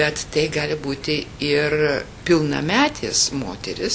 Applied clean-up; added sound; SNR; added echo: none; none; none; none.